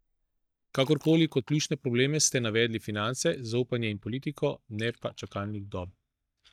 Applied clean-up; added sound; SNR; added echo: neural mask model DeepFilterNet 3.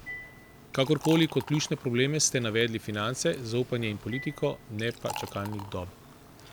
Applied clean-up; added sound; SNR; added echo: none; Liquid; 15 dB; none.